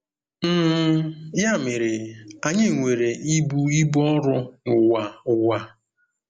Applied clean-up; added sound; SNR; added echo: none; none; none; none.